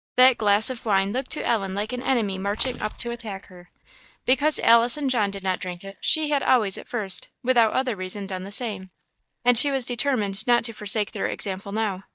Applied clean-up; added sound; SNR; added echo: neural mask model DeepFilterNet 3.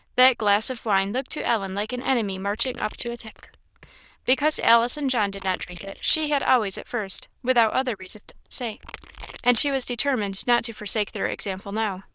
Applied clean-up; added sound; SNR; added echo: neural diffusion model UNIVERSE++.